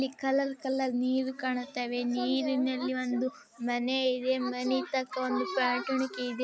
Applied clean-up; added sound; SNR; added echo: none; none; none; none.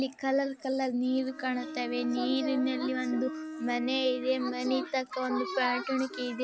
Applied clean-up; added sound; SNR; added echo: none; Bowed string instrument; 11 dB; none.